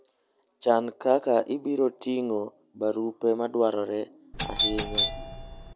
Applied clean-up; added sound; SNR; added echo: none; Doorbell; -4 dB; none.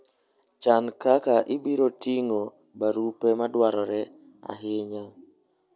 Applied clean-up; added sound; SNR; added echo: none; none; none; none.